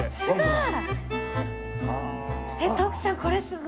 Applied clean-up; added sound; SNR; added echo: none; none; none; none.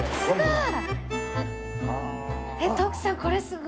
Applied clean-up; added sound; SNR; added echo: none; Gunshot, gunfire; 14 dB; none.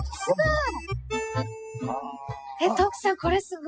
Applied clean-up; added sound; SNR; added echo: classical method spectral subtraction.